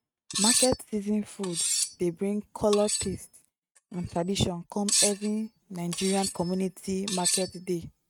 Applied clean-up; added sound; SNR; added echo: neural mask model RNNoise.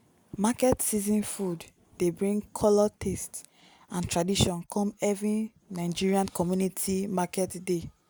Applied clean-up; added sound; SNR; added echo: none; none; none; none.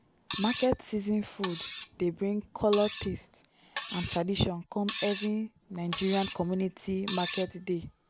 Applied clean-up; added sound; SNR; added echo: none; Cutlery, silverware; 0 dB; none.